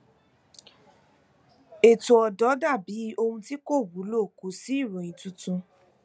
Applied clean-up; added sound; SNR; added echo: none; none; none; none.